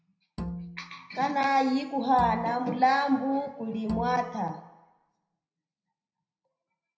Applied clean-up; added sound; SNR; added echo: none; Bowed string instrument; 11 dB; reverberation time 0.8 s.